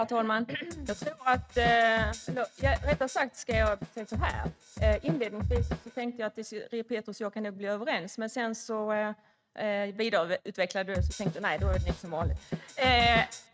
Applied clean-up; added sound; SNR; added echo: neural mask model RNNoise.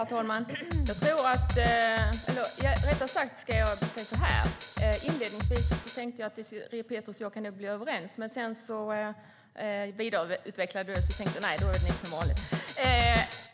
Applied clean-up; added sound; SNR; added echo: none; Drum kit; -2 dB; none.